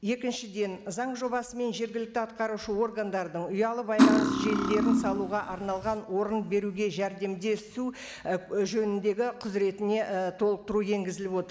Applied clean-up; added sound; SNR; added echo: none; Cutlery, silverware; -4 dB; none.